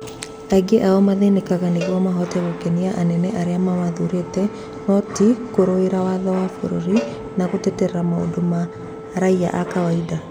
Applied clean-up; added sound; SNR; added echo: none; Cowbell + Organ; 15 dB; none.